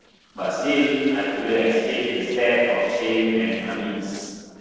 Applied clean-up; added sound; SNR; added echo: neural separator model SepFormer DNS4.